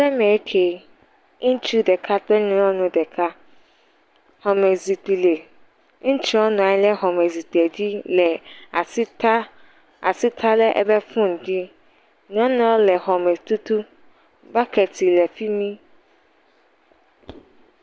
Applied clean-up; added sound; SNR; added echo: none; none; none; none.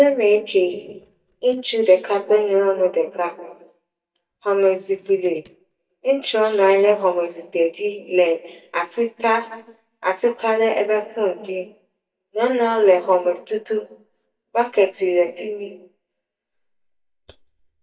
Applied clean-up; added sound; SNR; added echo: neural mask model DeepFilterNet 3.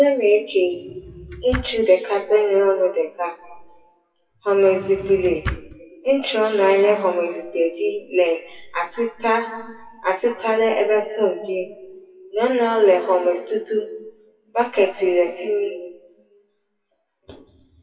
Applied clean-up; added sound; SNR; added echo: classical method WPE with log-MMSE.